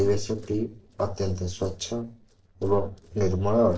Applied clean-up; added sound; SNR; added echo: neural separator model SepFormer DNS4.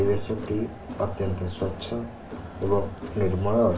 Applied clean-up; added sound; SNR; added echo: none; Crowd; 11 dB; reverberation time 0.3 s.